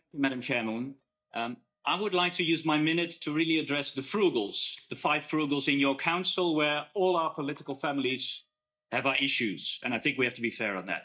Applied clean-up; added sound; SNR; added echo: neural mask model DeepFilterNet 3.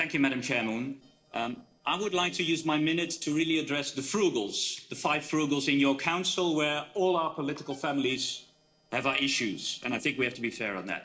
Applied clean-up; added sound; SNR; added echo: neural separator model SepFormer DNS4.